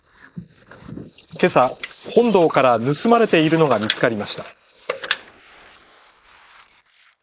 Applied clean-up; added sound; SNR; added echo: neural mask model Resemble Enhance denoiser.